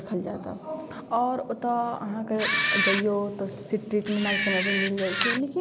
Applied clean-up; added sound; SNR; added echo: none; Camera; -3 dB; none.